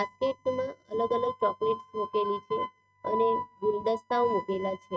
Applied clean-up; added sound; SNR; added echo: neural mask model RNNoise.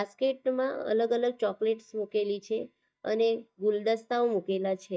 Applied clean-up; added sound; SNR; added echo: neural mask model DeepFilterNet 3.